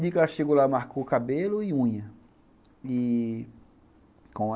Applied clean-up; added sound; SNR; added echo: none; none; none; none.